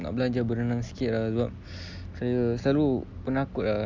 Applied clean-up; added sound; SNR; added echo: none; none; none; none.